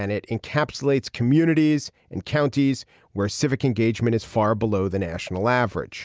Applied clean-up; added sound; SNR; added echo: none; none; none; none.